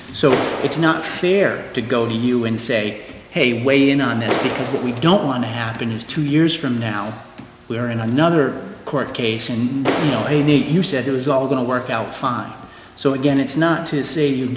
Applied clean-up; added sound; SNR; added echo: none; Clapping; 11 dB; none.